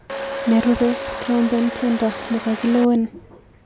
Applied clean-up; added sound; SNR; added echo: none; Domestic sounds, home sounds; 9 dB; none.